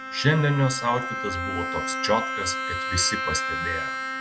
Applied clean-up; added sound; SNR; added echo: none; Bowed string instrument; 3 dB; none.